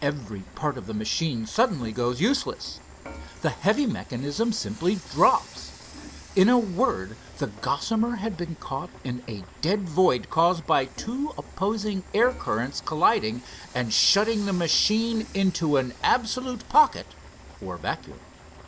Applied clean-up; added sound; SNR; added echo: none; Frying (food) / Dishes, pots, and pans; 19 dB; none.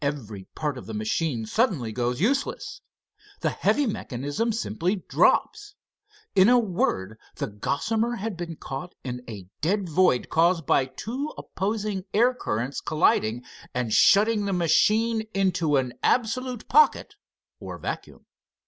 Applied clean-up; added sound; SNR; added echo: none; none; none; none.